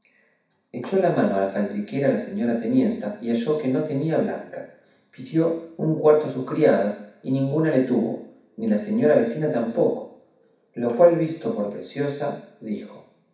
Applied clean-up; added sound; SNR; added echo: none; none; none; reverberation time 0.6 s.